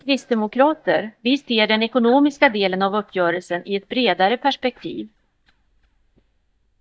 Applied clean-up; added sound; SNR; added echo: neural mask model DeepFilterNet 3.